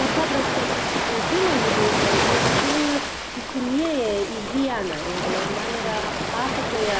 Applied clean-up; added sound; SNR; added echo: none; Ocean; -2 dB; none.